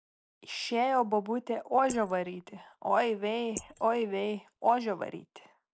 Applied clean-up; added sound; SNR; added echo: neural mask model Resemble Enhance denoiser.